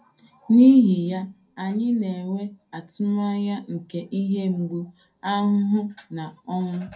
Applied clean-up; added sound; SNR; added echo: none; none; none; reverberation time 0.3 s.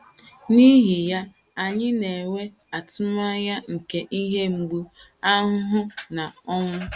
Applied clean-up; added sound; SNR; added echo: none; none; none; none.